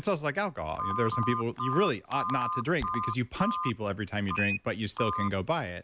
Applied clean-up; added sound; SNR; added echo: none; Telephone; 4 dB; none.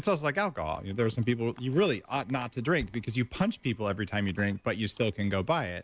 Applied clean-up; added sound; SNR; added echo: neural separator model SepFormer DNS4.